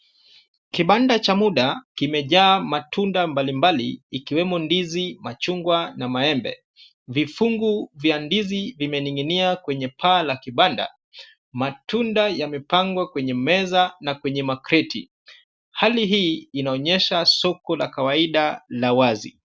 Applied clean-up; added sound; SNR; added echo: none; none; none; none.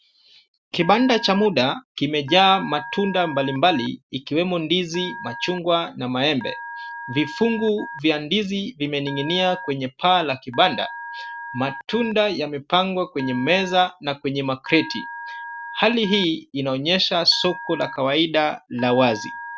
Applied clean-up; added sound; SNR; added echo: none; Telephone; 15 dB; none.